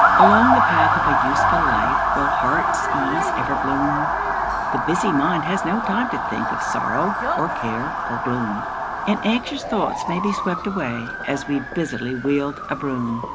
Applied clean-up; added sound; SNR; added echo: none; Motor vehicle (road) / Siren; -3 dB; none.